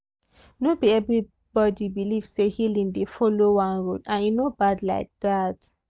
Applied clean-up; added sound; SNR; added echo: none; none; none; none.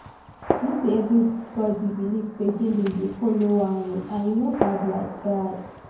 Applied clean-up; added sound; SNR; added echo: none; Gunshot, gunfire; 9 dB; reverberation time 0.9 s.